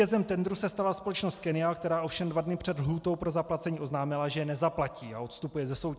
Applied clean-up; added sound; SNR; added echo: none; none; none; none.